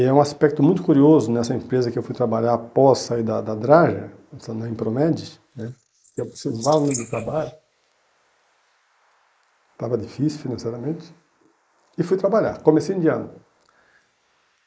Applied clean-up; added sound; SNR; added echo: neural mask model Resemble Enhance denoiser.